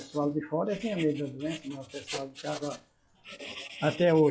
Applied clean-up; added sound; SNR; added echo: classical method log-MMSE.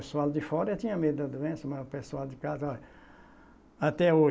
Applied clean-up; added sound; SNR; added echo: none; none; none; none.